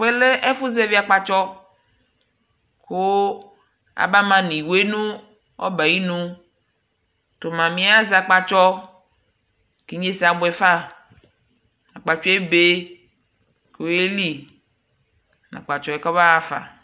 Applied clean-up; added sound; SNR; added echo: none; none; none; none.